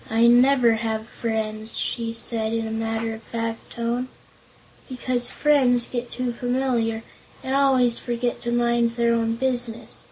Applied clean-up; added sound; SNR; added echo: none; none; none; none.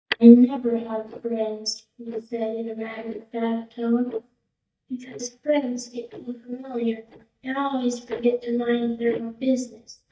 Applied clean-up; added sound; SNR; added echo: neural mask model DeepFilterNet 3.